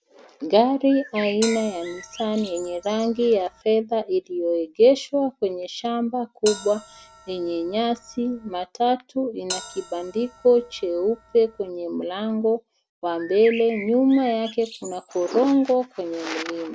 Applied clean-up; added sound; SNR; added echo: none; Bird + Bell; 16 dB; none.